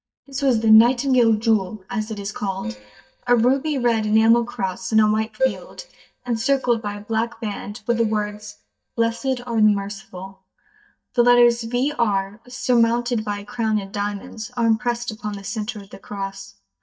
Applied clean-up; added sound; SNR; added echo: neural mask model DeepFilterNet 3.